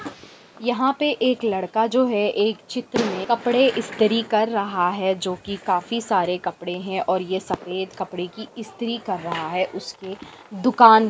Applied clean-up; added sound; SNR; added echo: none; Fireworks; 17 dB; none.